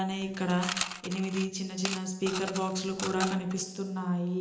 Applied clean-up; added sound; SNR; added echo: none; Coin (dropping) / Mechanisms; 7 dB; reverberation time 0.9 s.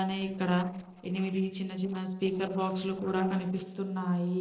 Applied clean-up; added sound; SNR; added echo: neural separator model SepFormer DNS4.